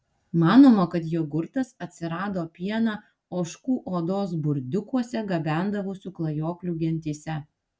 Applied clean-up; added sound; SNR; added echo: none; none; none; none.